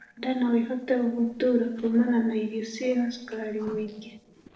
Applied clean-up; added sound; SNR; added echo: neural separator model SepFormer DNS4.